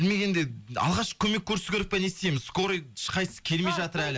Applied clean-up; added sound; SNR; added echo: none; none; none; none.